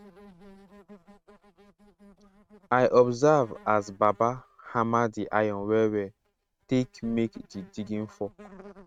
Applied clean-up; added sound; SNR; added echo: neural mask model RNNoise.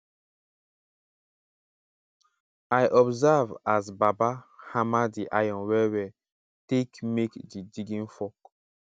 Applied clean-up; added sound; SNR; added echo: none; none; none; none.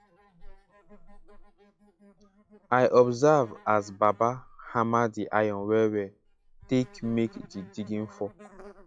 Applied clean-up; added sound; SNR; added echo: classical method log-MMSE.